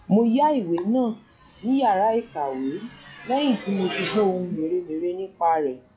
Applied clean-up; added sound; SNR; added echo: classical method log-MMSE.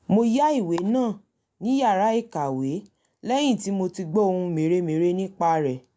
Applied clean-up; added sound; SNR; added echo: none; none; none; none.